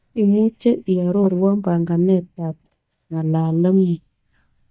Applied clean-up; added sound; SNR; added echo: neural mask model DeepFilterNet 3.